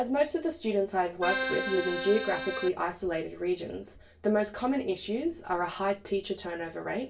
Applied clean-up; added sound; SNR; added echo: none; Accordion; 2 dB; reverberation time 0.2 s.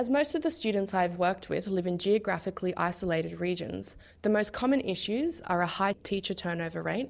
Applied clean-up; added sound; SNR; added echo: none; none; none; none.